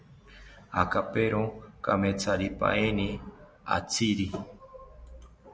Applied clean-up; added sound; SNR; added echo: none; none; none; none.